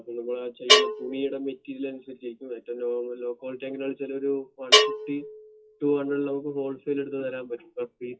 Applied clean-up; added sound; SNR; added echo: classical method WPE with log-MMSE.